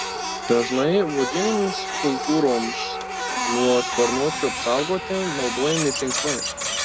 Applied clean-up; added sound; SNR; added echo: none; Printer; 3 dB; none.